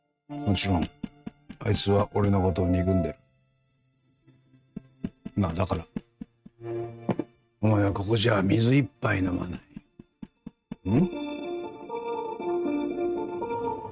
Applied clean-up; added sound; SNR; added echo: neural mask model RNNoise.